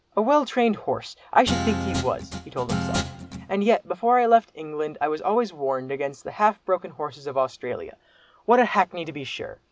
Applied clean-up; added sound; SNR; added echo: none; Guitar; 5 dB; none.